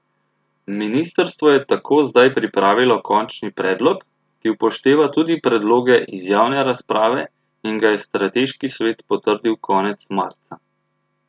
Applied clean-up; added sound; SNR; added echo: none; none; none; none.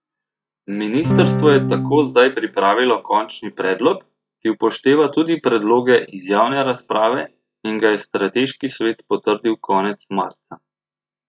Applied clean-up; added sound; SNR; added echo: classical method log-MMSE.